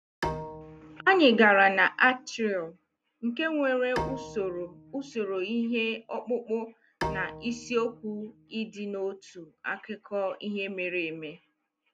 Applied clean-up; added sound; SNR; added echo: none; Bowed string instrument; 12 dB; none.